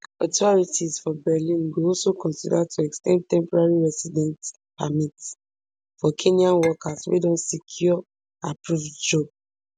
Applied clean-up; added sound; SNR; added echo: none; Chink, clink; 17 dB; none.